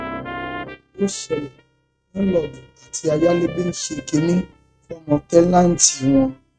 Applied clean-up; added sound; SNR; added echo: neural mask model RNNoise.